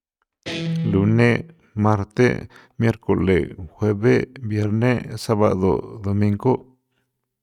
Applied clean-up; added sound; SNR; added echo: neural mask model RNNoise.